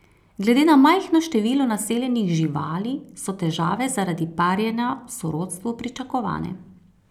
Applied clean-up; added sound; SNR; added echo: none; none; none; none.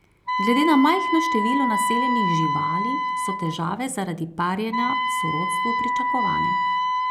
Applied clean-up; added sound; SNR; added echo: none; Wind instrument, woodwind instrument; -1 dB; none.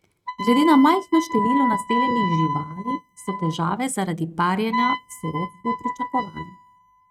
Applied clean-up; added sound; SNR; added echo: neural mask model RNNoise.